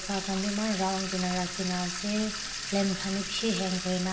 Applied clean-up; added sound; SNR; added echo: none; Sink (filling or washing) / Water tap, faucet; 6 dB; reverberation time 0.9 s.